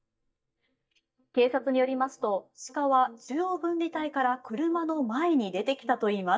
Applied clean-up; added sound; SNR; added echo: neural mask model DeepFilterNet 3.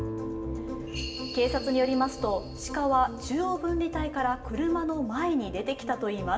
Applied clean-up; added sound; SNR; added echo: none; Guitar; 14 dB; reverberation time 0.7 s.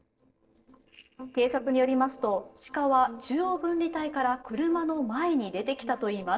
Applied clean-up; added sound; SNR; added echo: neural separator model SepFormer DNS4.